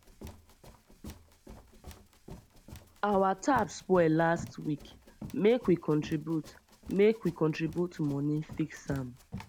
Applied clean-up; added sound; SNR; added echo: none; Run; 18 dB; none.